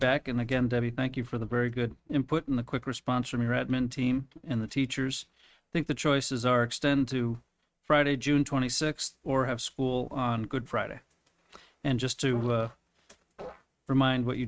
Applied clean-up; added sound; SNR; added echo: neural mask model RNNoise.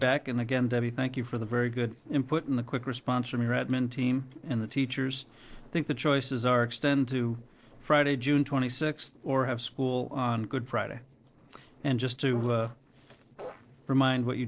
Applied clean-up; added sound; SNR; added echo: neural separator model SepFormer DNS4.